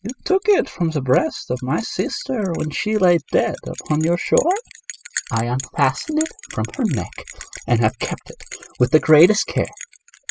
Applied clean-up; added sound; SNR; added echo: classical method spectral subtraction.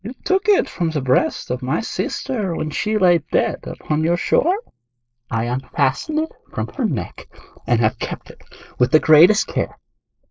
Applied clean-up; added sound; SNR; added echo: neural mask model Resemble Enhance denoiser.